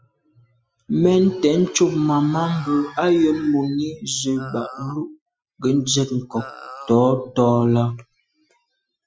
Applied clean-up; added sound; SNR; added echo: classical method Wiener filter.